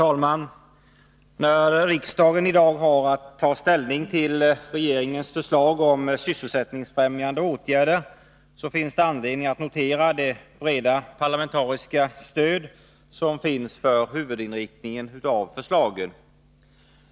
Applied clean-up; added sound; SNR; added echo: none; none; none; none.